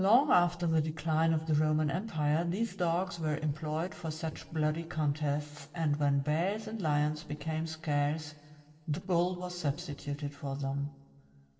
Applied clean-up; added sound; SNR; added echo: neural separator model SepFormer DNS4.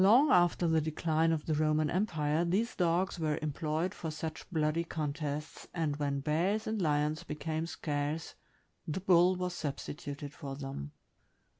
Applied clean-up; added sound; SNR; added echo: none; none; none; none.